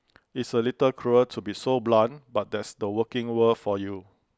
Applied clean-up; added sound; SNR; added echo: none; none; none; none.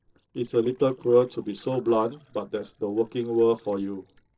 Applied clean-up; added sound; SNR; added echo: neural separator model SepFormer DNS4.